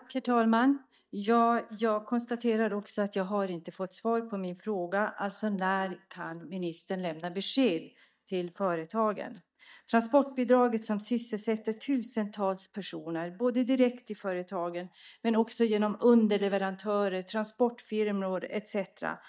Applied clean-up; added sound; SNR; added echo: neural mask model DeepFilterNet 3.